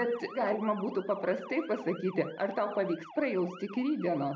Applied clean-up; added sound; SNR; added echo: none; Motor vehicle (road) / Siren; 17 dB; none.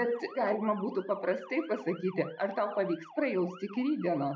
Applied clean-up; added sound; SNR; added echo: classical method log-MMSE.